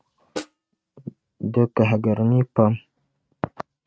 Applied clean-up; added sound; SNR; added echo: neural mask model RNNoise.